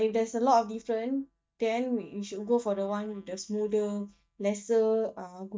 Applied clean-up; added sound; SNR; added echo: neural mask model DeepFilterNet 3.